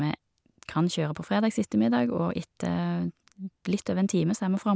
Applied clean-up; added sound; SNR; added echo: none; none; none; none.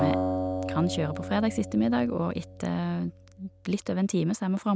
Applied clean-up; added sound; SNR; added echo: none; Acoustic guitar; 6 dB; none.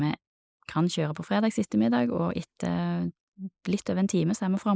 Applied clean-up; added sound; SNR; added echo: neural mask model Resemble Enhance denoiser.